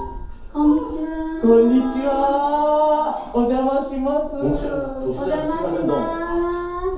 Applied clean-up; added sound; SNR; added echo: none; Wind; 15 dB; reverberation time 2.4 s.